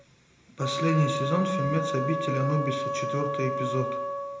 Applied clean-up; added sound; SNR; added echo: none; Wind instrument, woodwind instrument; 2 dB; reverberation time 0.7 s.